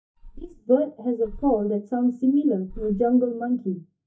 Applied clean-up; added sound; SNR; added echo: neural mask model DeepFilterNet 3.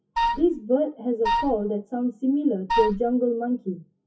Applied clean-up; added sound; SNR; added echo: classical method WPE with log-MMSE.